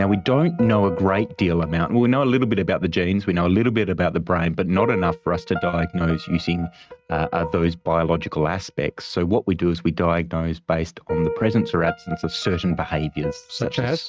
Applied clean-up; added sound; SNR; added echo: neural mask model RNNoise.